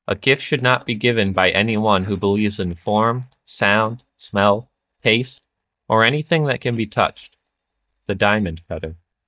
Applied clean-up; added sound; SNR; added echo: neural mask model DeepFilterNet 3.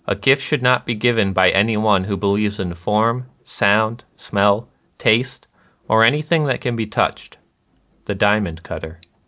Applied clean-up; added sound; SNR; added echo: none; none; none; none.